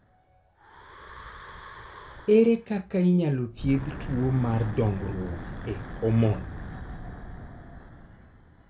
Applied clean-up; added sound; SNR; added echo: none; Wind / Breathing; 11 dB; none.